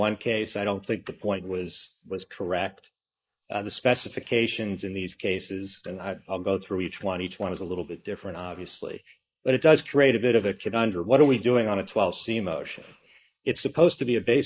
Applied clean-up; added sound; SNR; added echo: neural mask model Resemble Enhance denoiser.